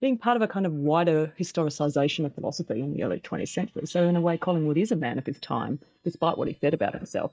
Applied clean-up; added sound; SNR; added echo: neural mask model DeepFilterNet 3.